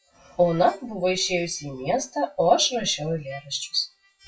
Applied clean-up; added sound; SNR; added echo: classical method WPE with log-MMSE.